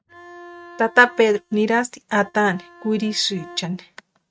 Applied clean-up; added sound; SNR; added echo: neural mask model RNNoise.